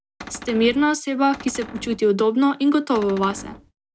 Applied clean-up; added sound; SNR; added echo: none; Cupboard open or close; 17 dB; none.